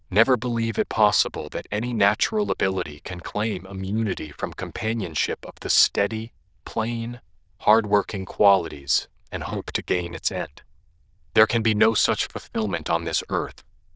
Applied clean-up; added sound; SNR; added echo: neural diffusion model UNIVERSE++.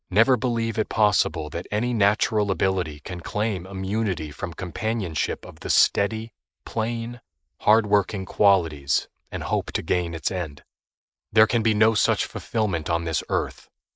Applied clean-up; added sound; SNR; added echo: neural mask model Resemble Enhance denoiser.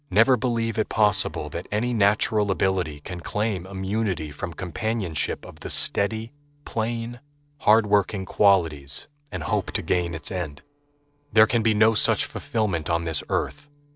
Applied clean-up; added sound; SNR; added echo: neural separator model SepFormer DNS4.